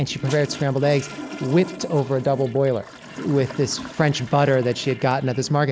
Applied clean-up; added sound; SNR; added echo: none; Toilet flush; 16 dB; none.